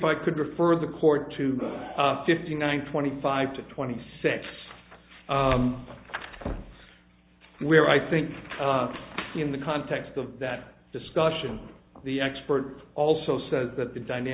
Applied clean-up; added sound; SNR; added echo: none; none; none; none.